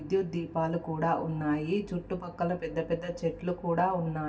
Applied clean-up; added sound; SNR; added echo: none; none; none; reverberation time 0.2 s.